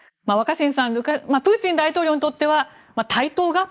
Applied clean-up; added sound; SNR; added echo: neural mask model Resemble Enhance denoiser.